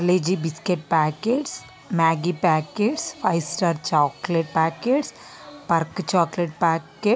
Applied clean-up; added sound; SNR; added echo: none; none; none; none.